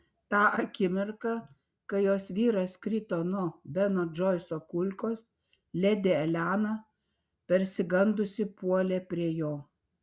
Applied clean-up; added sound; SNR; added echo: none; none; none; none.